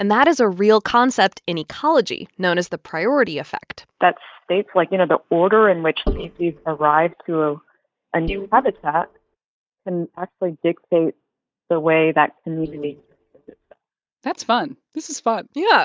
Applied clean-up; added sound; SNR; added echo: neural mask model DeepFilterNet 3.